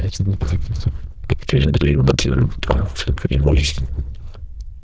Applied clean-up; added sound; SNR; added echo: neural diffusion model UNIVERSE++.